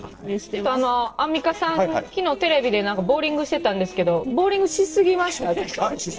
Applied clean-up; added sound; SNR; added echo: neural separator model SepFormer DNS4.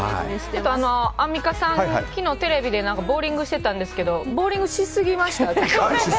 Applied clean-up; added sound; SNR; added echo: none; none; none; none.